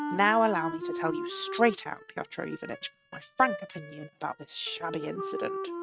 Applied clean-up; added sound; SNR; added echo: neural mask model RNNoise.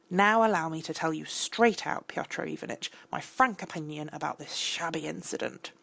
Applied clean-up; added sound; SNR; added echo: none; none; none; none.